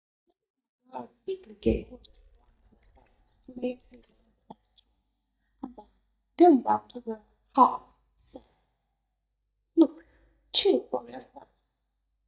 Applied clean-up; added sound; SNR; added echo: neural mask model DeepFilterNet 3.